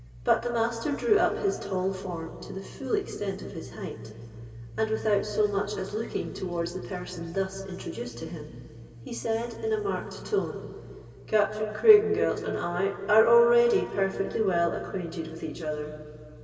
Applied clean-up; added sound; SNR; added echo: none; none; none; reverberation time 2.9 s.